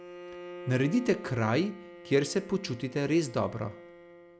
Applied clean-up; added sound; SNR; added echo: none; Bowed string instrument; 15 dB; none.